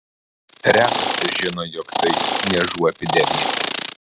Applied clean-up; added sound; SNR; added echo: none; Insect; -3 dB; none.